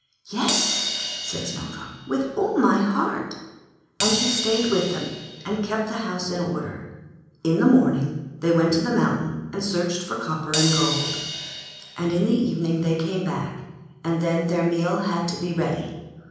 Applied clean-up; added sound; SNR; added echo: none; Crash cymbal; 6 dB; reverberation time 1.0 s.